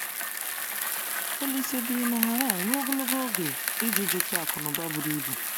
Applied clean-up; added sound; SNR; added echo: none; Bicycle; -2 dB; none.